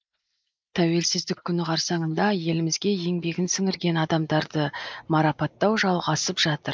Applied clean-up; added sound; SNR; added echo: neural mask model Resemble Enhance denoiser.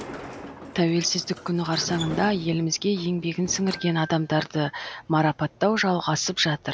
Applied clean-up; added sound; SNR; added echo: none; Sliding door; 16 dB; none.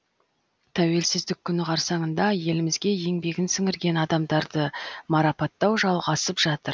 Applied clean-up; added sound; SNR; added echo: none; none; none; none.